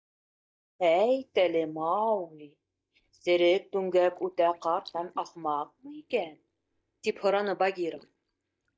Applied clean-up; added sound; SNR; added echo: neural mask model DeepFilterNet 3.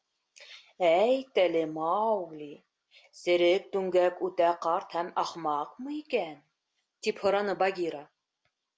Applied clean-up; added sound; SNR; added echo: none; none; none; none.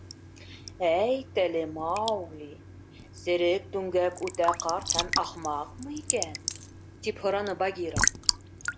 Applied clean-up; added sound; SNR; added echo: none; Coin (dropping) + Raindrop / Drip / Trickle, dribble; 4 dB; none.